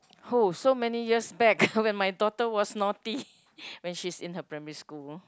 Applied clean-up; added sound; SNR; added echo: none; none; none; none.